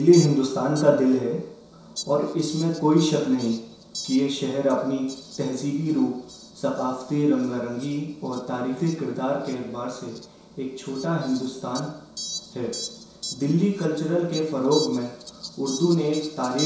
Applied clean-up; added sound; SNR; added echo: none; Fowl; 16 dB; reverberation time 0.7 s.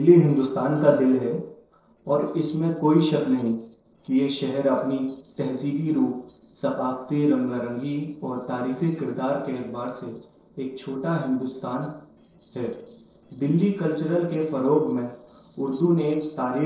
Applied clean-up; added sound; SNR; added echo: neural separator model SepFormer DNS4.